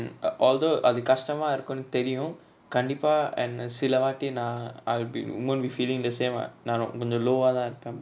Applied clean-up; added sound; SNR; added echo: none; none; none; none.